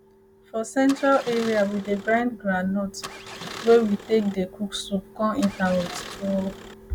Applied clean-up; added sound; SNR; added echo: none; Engine starting; 15 dB; none.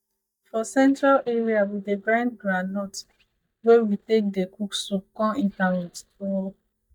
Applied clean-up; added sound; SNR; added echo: neural mask model DeepFilterNet 3.